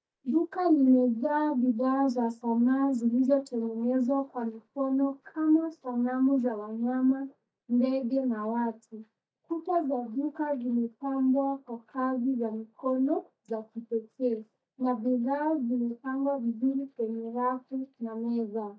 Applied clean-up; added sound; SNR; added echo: neural mask model DeepFilterNet 3.